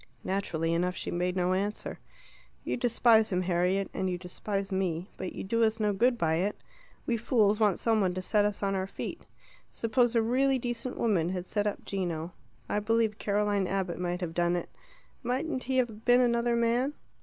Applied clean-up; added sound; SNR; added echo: none; none; none; none.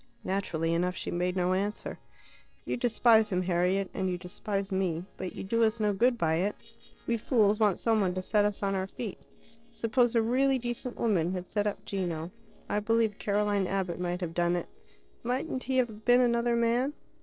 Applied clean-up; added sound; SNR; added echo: neural separator model SepFormer DNS4.